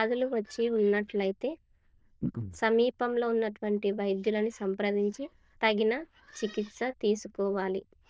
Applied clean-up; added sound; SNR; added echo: neural diffusion model UNIVERSE++.